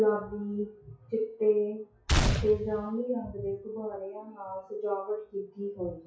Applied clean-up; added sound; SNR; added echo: classical method WPE with log-MMSE.